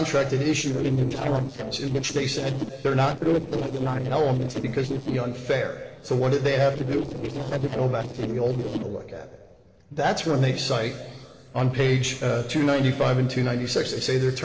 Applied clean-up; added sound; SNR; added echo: neural separator model SepFormer DNS4.